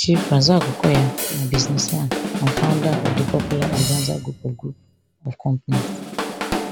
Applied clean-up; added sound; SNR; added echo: none; Drum / Drum kit; 4 dB; none.